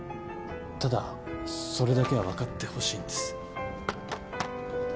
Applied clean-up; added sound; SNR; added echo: none; Thunder / Rain; 14 dB; none.